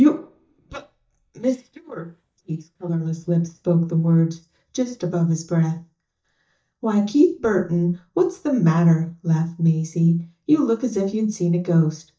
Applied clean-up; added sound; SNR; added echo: neural mask model DeepFilterNet 3.